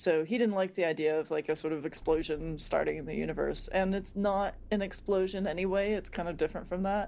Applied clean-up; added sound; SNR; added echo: none; Idling / Engine starting / Door / Car; 17 dB; none.